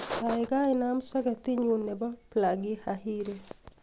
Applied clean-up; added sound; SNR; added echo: none; none; none; none.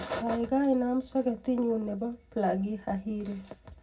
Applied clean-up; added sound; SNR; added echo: none; none; none; reverberation time 0.4 s.